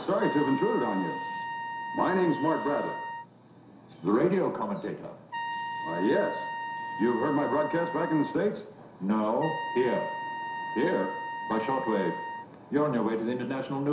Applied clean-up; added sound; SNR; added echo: none; Trumpet; 7 dB; reverberation time 0.7 s.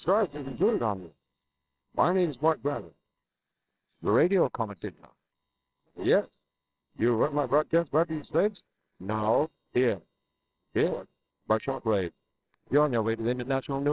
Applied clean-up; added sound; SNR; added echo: neural separator model SepFormer WHAMR!.